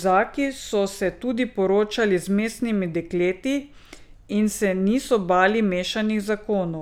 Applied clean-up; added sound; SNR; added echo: none; none; none; none.